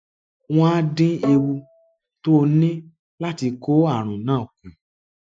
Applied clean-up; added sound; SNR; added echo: classical method Wiener filter.